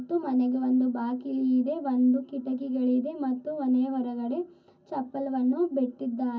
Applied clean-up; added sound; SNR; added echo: none; none; none; reverberation time 0.3 s.